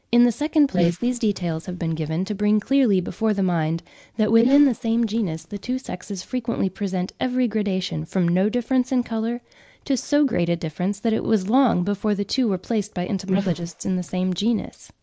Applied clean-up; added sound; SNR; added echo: neural mask model Resemble Enhance denoiser.